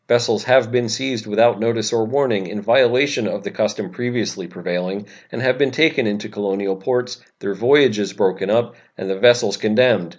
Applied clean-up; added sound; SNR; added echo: none; none; none; none.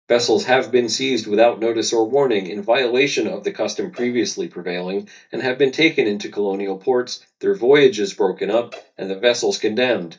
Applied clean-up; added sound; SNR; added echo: neural mask model DeepFilterNet 3.